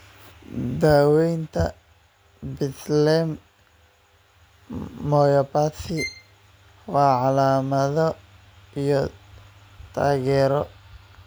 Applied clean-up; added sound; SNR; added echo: none; Bowed string instrument; 15 dB; none.